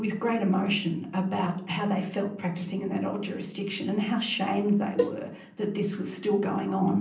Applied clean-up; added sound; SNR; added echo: none; Cowbell; 6 dB; reverberation time 0.6 s.